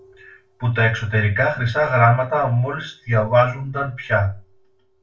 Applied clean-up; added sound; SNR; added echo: none; none; none; reverberation time 0.3 s.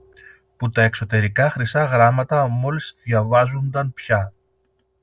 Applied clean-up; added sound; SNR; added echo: none; none; none; none.